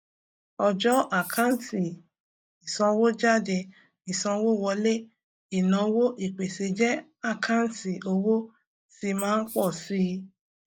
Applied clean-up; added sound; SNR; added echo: neural mask model DeepFilterNet 3.